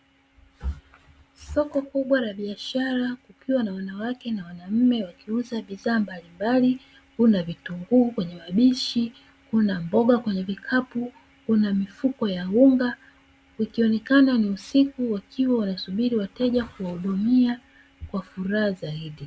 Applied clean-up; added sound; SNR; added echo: none; none; none; none.